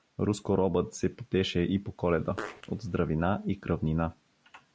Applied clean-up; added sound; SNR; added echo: none; Fart; 13 dB; none.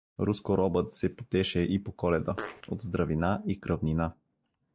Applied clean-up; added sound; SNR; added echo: neural mask model DeepFilterNet 3.